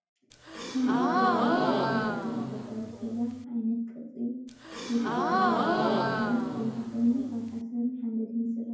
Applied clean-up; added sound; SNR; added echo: none; Gasp; -1 dB; reverberation time 0.9 s.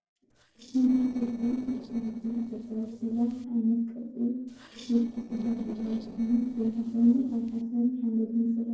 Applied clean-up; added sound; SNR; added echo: neural separator model SepFormer DNS4.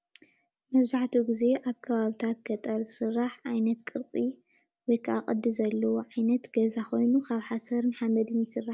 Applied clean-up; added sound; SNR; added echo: none; none; none; none.